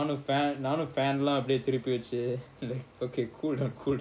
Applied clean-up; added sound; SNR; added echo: none; none; none; none.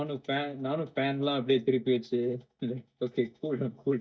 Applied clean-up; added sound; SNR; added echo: neural mask model DeepFilterNet 3.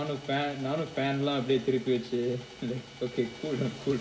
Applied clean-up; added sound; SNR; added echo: none; Sawing; 19 dB; reverberation time 1.8 s.